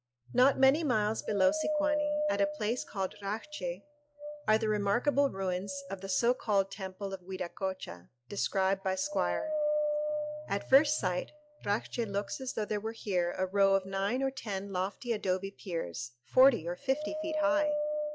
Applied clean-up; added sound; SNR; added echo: classical method log-MMSE.